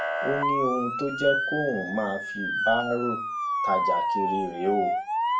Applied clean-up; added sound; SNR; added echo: none; Motor vehicle (road) / Siren; -1 dB; reverberation time 0.3 s.